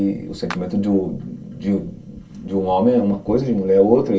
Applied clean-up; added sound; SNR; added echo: none; Clapping; 20 dB; reverberation time 0.2 s.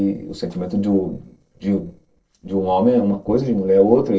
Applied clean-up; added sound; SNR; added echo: neural separator model SepFormer DNS4.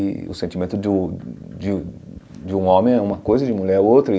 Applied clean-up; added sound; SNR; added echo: none; none; none; none.